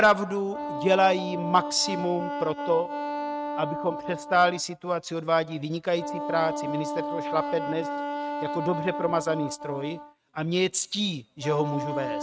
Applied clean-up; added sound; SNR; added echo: neural mask model RNNoise.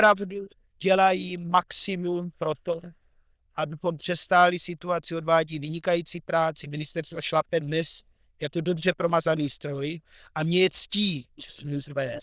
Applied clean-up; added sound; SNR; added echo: neural diffusion model UNIVERSE++.